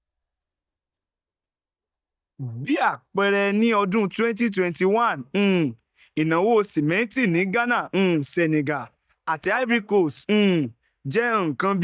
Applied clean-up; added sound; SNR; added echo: neural mask model DeepFilterNet 3.